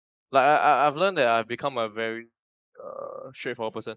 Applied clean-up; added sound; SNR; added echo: neural mask model Resemble Enhance denoiser.